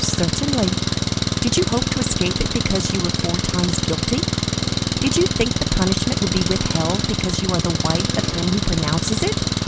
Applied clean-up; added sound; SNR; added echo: none; Engine; -3 dB; none.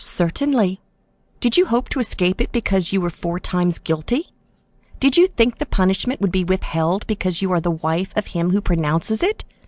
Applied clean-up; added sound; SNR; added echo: none; none; none; none.